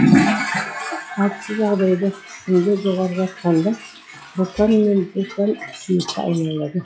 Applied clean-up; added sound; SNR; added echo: classical method log-MMSE.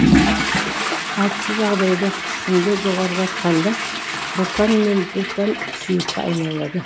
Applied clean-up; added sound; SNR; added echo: none; Toilet flush / Water; 1 dB; none.